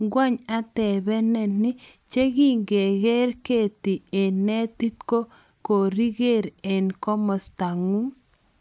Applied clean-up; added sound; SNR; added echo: none; none; none; none.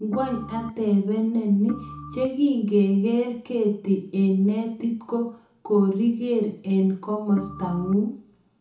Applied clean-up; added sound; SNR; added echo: none; Organ; 15 dB; reverberation time 0.7 s.